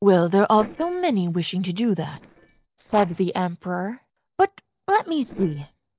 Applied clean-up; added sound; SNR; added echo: neural separator model SepFormer DNS4.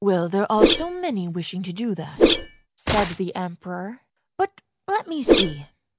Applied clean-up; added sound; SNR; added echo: none; Whoosh, swoosh, swish; -1 dB; none.